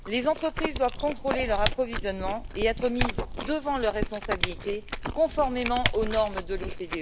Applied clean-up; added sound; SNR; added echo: none; Typing + Chewing, mastication; 3 dB; none.